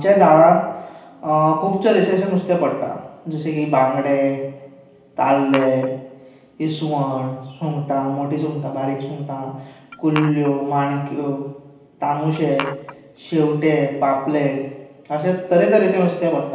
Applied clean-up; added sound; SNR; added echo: none; Glass; 14 dB; reverberation time 0.9 s.